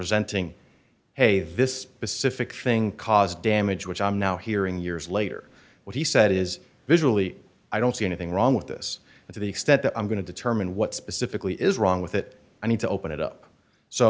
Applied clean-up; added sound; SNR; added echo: none; none; none; none.